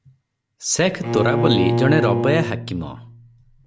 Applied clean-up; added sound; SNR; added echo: none; Bowed string instrument; 1 dB; none.